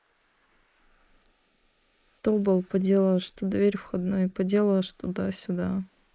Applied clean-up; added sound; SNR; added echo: neural mask model Resemble Enhance denoiser.